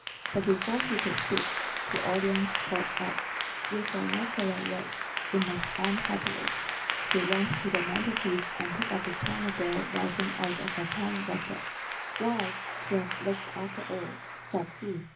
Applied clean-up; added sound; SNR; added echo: none; Applause / Clapping; 1 dB; reverberation time 0.4 s.